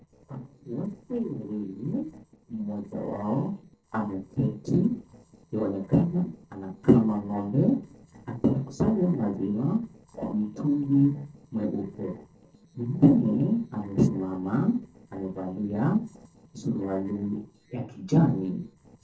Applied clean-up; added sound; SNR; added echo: neural separator model SepFormer DNS4.